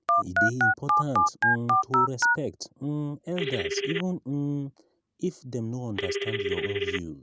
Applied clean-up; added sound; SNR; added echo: none; Telephone; -5 dB; none.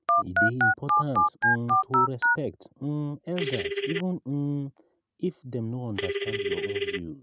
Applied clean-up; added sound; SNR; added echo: neural mask model RNNoise.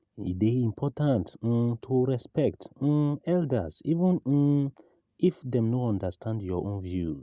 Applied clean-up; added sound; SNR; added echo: none; none; none; none.